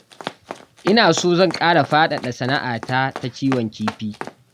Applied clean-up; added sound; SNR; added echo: none; Run; 14 dB; none.